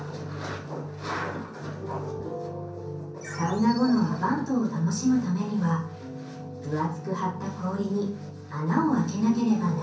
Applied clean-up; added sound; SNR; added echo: none; none; none; reverberation time 0.6 s.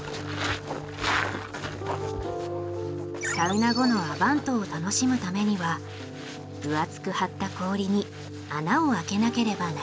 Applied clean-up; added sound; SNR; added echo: none; none; none; none.